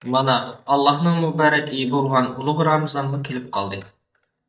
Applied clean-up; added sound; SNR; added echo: neural mask model DeepFilterNet 3.